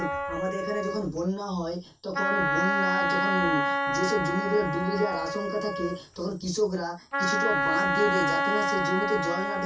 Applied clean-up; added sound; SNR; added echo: none; Wind instrument, woodwind instrument; -1 dB; reverberation time 0.2 s.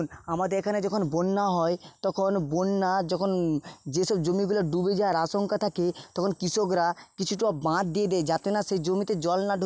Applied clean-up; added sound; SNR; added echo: none; none; none; none.